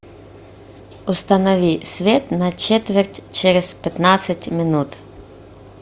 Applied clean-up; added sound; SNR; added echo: none; none; none; none.